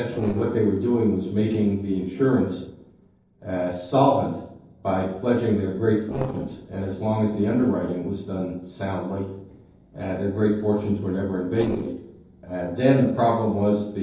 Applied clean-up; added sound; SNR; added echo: neural separator model SepFormer DNS4.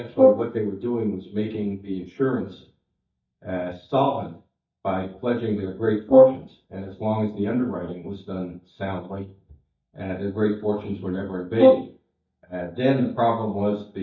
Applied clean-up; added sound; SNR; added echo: neural mask model DeepFilterNet 3.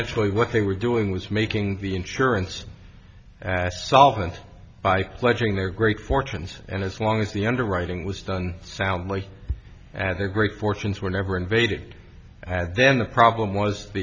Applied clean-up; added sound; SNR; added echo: none; none; none; none.